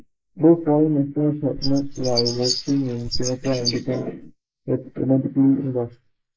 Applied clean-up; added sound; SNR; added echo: neural mask model Resemble Enhance denoiser.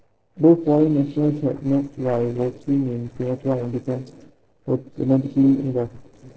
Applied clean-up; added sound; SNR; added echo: neural separator model SepFormer DNS4.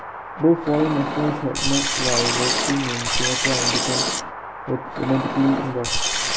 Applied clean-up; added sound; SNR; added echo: none; Liquid; 0 dB; none.